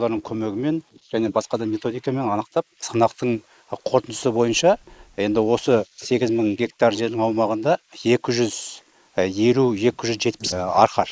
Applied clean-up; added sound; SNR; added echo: neural mask model Resemble Enhance denoiser.